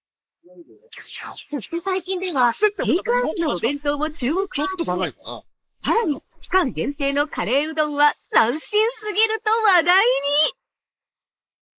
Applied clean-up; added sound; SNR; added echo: neural mask model Resemble Enhance denoiser.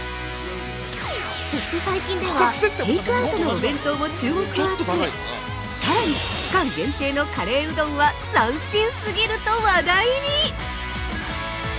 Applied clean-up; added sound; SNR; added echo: none; none; none; none.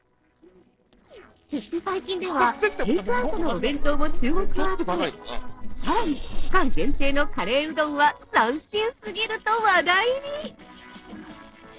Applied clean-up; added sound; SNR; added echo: neural separator model SepFormer DNS4.